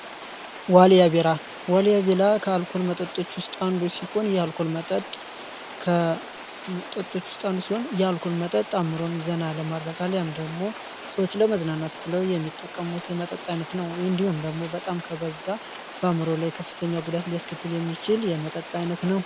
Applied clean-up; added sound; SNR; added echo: none; Rain; 13 dB; none.